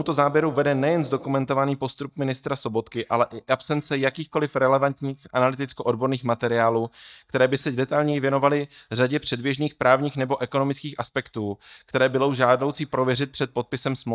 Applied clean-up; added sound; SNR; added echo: neural mask model DeepFilterNet 3.